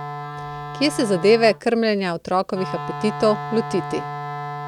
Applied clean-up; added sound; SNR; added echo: none; Wind instrument, woodwind instrument; 10 dB; none.